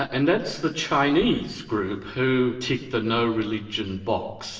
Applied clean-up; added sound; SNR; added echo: none; none; none; reverberation time 1.2 s.